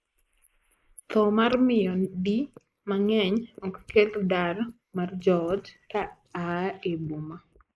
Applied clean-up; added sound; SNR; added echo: neural mask model Resemble Enhance denoiser.